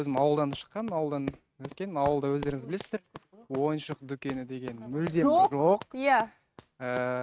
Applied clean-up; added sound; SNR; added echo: neural mask model RNNoise.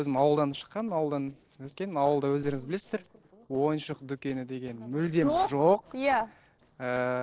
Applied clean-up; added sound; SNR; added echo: neural separator model SepFormer DNS4.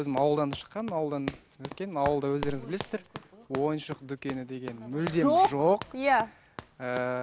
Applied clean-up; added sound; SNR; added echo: none; Run; 13 dB; none.